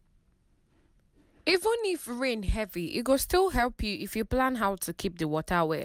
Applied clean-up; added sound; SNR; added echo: none; none; none; none.